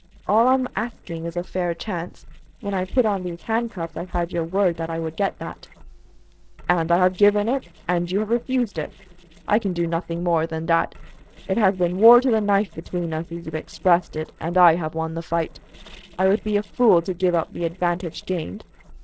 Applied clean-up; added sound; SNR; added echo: neural separator model SepFormer DNS4.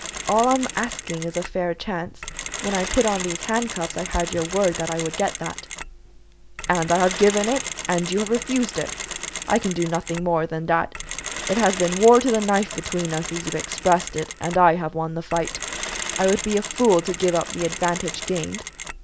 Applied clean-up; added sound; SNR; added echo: none; Mechanisms; 9 dB; none.